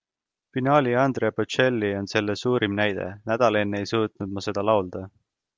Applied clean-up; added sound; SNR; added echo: none; none; none; none.